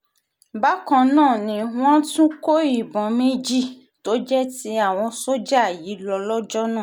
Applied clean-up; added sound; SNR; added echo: none; none; none; none.